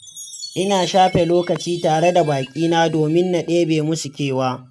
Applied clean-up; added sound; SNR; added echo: neural mask model RNNoise.